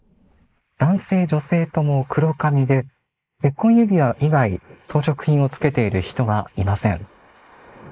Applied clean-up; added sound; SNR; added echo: neural mask model Resemble Enhance denoiser.